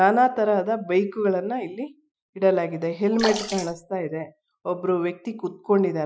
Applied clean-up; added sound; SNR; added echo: classical method Wiener filter.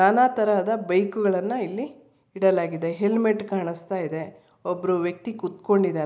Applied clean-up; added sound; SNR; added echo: none; none; none; none.